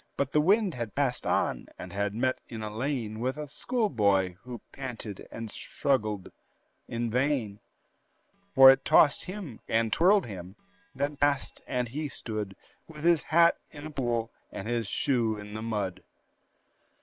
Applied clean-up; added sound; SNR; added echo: neural separator model SepFormer WHAM!.